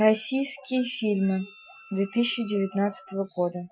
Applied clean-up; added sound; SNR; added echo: classical method Wiener filter.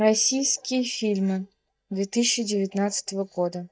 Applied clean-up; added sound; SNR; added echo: neural mask model DeepFilterNet 3.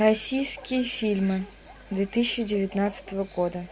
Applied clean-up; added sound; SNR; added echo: none; none; none; none.